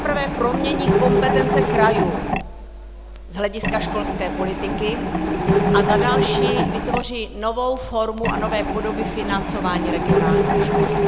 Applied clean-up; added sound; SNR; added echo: none; Mechanisms; -4 dB; none.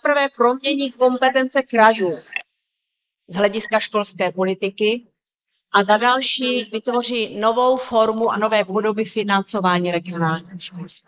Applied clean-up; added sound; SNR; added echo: neural mask model Resemble Enhance denoiser.